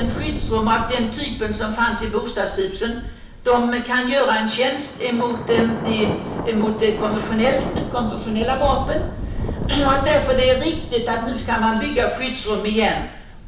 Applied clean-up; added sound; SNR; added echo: none; Thunder; 7 dB; reverberation time 0.7 s.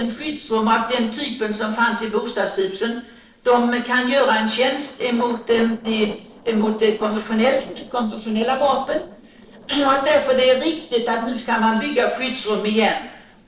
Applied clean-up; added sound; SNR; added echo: neural separator model SepFormer DNS4.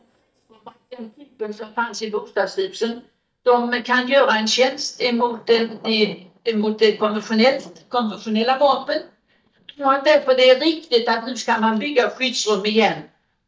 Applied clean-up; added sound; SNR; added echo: neural mask model DeepFilterNet 3.